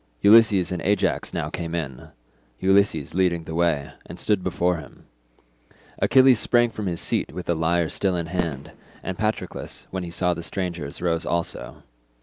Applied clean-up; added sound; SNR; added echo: none; Fireworks; 15 dB; none.